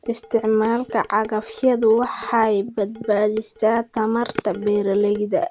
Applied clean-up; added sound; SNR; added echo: none; Dishes, pots, and pans; 18 dB; none.